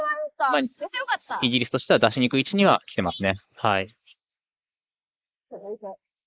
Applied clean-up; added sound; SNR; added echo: neural mask model Resemble Enhance denoiser.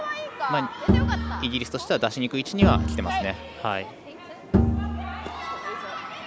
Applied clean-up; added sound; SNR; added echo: none; Bowed string instrument; -3 dB; none.